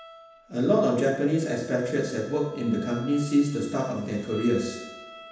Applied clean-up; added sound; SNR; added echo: none; Bowed string instrument; 20 dB; reverberation time 0.9 s.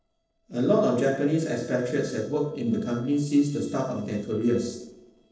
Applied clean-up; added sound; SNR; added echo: neural separator model SepFormer DNS4.